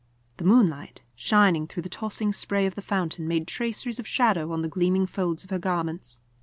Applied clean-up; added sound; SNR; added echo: none; none; none; none.